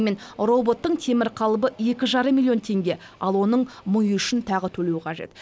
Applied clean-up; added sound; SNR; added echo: none; none; none; none.